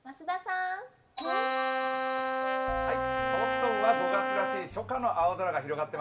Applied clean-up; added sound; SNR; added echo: none; Brass instrument; -2 dB; reverberation time 0.5 s.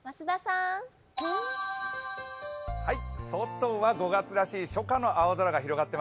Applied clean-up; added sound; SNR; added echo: none; none; none; none.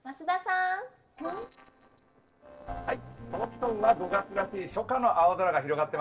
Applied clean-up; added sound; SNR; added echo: neural separator model SepFormer DNS4.